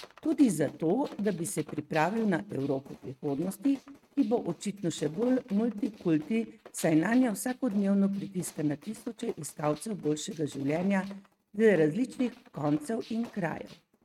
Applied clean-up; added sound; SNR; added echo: neural mask model RNNoise.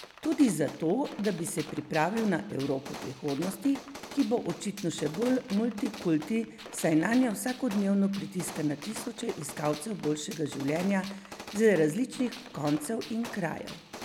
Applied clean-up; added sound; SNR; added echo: none; Gunshot, gunfire; 15 dB; none.